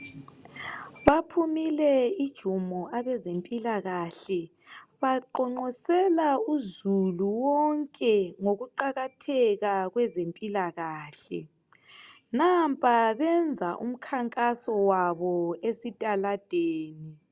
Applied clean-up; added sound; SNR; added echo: none; none; none; none.